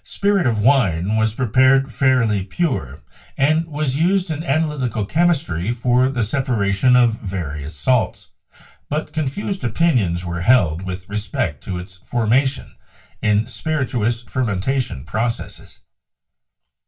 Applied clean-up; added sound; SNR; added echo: none; none; none; reverberation time 0.2 s.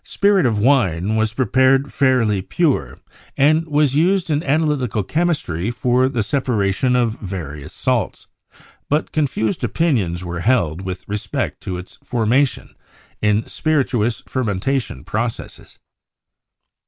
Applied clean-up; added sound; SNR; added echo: none; none; none; none.